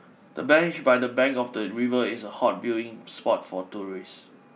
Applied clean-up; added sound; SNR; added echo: none; none; none; none.